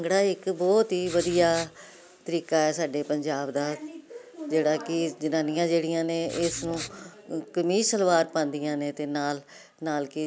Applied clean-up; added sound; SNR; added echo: none; Writing; 13 dB; none.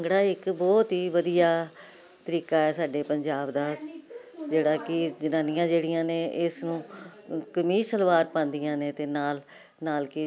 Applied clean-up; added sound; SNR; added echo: none; none; none; none.